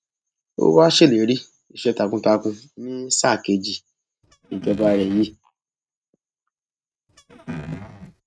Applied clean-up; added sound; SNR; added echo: neural mask model RNNoise.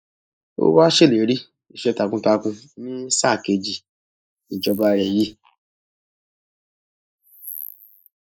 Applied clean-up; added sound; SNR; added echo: neural mask model Resemble Enhance denoiser.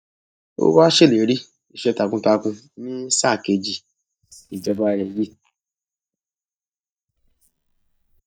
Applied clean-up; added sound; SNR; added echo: neural mask model DeepFilterNet 3.